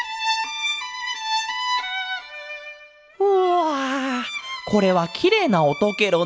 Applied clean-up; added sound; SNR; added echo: none; none; none; none.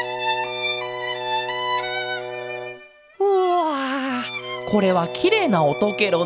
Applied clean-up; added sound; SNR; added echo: none; Brass instrument; 10 dB; none.